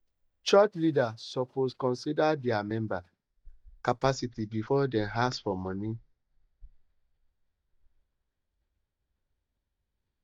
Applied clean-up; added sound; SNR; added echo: neural mask model DeepFilterNet 3.